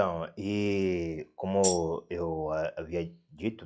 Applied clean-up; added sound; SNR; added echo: classical method log-MMSE.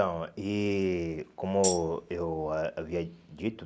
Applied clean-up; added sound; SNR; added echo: none; Tambourine; 6 dB; none.